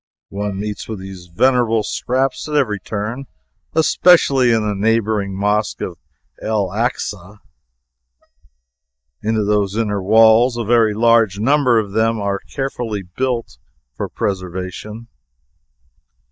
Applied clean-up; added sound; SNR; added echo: neural mask model DeepFilterNet 3.